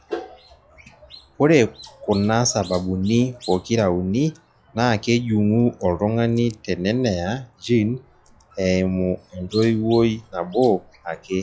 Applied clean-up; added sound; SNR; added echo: classical method log-MMSE.